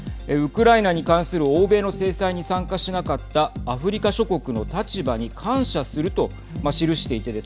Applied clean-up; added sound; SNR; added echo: none; none; none; none.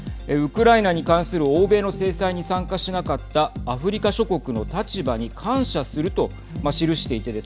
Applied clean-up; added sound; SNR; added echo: none; Snare drum + Bass guitar; 18 dB; none.